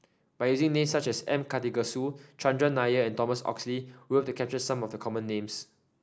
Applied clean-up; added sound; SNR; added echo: none; none; none; none.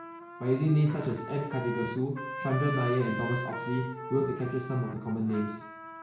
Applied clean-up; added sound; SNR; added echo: none; Trumpet; 9 dB; reverberation time 0.6 s.